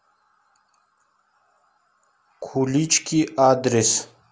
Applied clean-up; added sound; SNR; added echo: none; none; none; none.